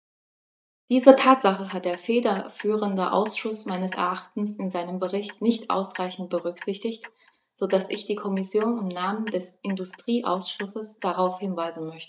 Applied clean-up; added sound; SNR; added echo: neural mask model DeepFilterNet 3.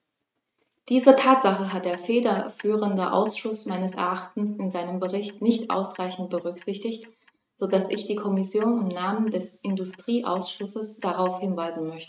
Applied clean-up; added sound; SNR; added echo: neural mask model RNNoise.